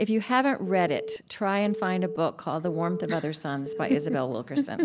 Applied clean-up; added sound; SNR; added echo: none; Telephone; 10 dB; none.